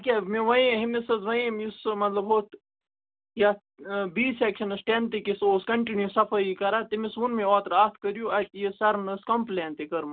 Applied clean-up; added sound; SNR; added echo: none; none; none; none.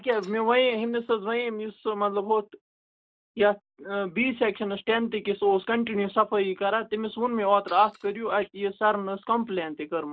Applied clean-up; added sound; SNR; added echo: neural mask model DeepFilterNet 3.